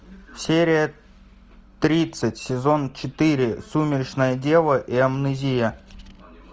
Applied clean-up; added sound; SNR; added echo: none; none; none; none.